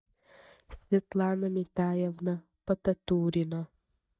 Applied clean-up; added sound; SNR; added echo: neural mask model DeepFilterNet 3.